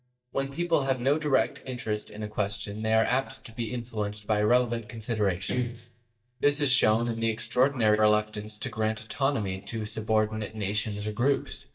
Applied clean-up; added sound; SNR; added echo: neural mask model DeepFilterNet 3.